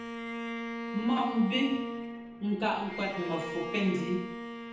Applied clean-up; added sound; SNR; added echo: none; Bowed string instrument; 6 dB; reverberation time 0.9 s.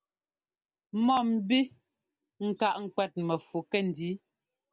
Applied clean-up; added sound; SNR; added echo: none; none; none; none.